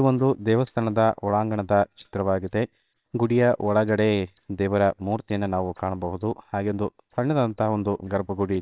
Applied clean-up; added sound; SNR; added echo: neural separator model SepFormer WHAMR!.